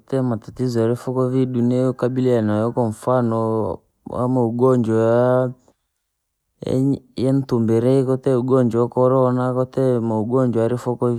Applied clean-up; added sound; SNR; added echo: none; none; none; none.